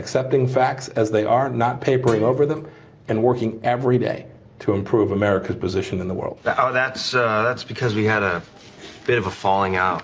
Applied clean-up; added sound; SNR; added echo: none; Guitar; 14 dB; none.